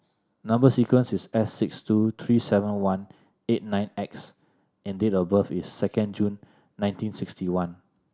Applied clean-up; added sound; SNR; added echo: none; none; none; none.